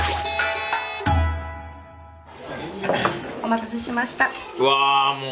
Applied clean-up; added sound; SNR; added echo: none; none; none; none.